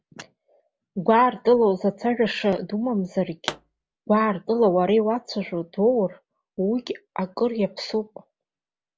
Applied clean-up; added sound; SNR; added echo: none; Explosion; 12 dB; none.